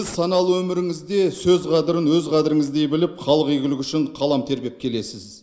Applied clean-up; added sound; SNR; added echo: none; none; none; none.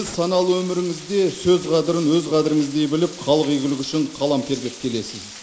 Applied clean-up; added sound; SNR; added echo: none; Rain; 18 dB; none.